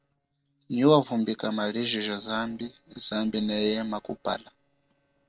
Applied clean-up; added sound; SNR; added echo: neural separator model SepFormer DNS4.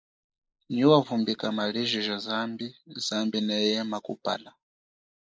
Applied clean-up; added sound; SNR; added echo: neural mask model Resemble Enhance denoiser.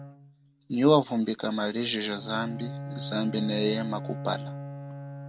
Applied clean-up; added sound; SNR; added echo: none; Bowed string instrument; 11 dB; none.